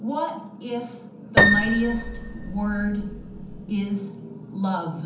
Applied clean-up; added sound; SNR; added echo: none; Piano; -3 dB; reverberation time 0.6 s.